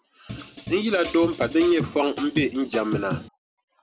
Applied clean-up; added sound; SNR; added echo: none; Drum kit; 9 dB; none.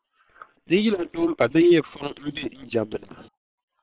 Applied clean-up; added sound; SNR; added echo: neural separator model SepFormer WHAM!.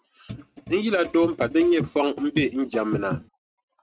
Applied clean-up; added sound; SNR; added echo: neural mask model RNNoise.